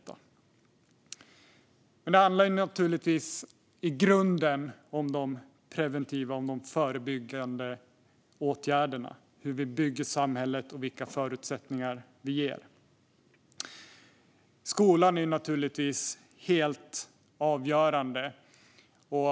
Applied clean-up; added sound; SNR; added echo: none; none; none; none.